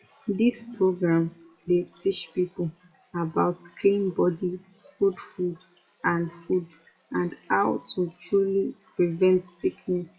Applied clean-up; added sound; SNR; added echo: classical method WPE with log-MMSE.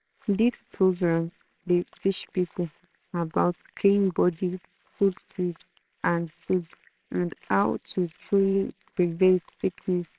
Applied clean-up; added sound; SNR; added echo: neural separator model SepFormer WHAMR!.